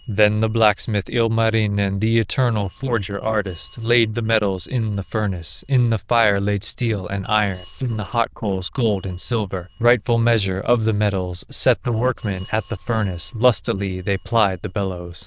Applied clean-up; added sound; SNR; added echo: neural diffusion model UNIVERSE++.